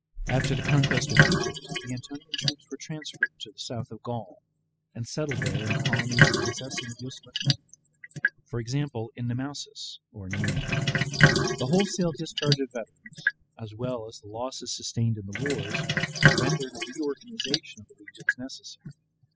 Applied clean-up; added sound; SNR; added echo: classical method spectral subtraction.